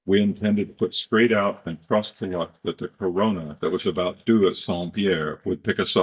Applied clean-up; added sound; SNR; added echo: neural mask model DeepFilterNet 3.